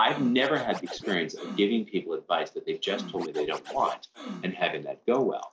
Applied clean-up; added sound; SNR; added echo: none; Scratching (performance technique); 14 dB; none.